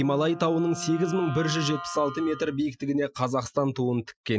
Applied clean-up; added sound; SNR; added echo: classical method Wiener filter.